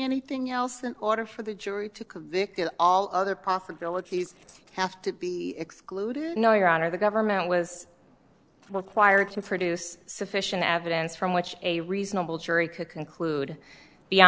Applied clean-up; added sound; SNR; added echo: neural separator model SepFormer DNS4.